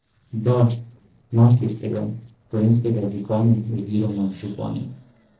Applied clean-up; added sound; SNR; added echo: neural separator model SepFormer DNS4.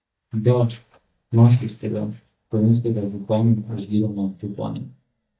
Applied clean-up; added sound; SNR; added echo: neural mask model DeepFilterNet 3.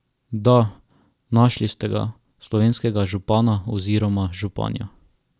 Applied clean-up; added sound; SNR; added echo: none; none; none; none.